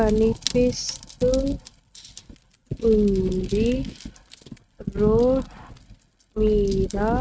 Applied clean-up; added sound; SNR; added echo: neural mask model RNNoise.